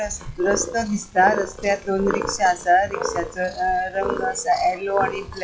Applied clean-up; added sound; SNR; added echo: classical method WPE with log-MMSE.